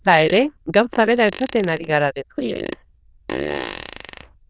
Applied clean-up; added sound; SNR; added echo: neural diffusion model UNIVERSE++.